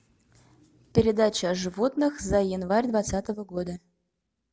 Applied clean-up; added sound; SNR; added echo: none; none; none; none.